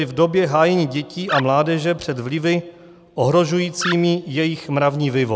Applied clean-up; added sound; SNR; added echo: none; Animal; 11 dB; none.